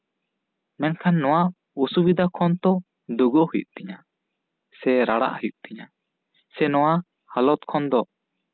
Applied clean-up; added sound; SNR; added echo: none; none; none; none.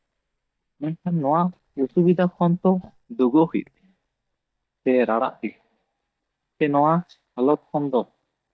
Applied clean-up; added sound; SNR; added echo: neural mask model DeepFilterNet 3.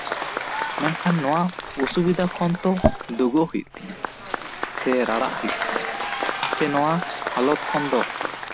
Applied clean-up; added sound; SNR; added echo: none; Fill (with liquid) / Glass + Applause / Crowd / Cheering; 3 dB; none.